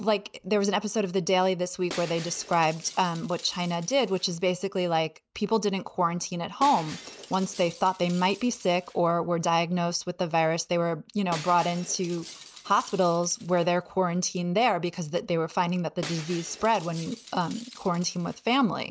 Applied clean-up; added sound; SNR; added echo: none; Shatter; 19 dB; none.